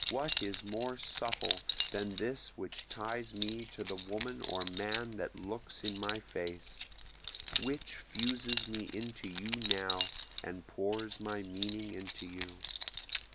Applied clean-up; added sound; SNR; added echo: none; Keys jangling; -5 dB; none.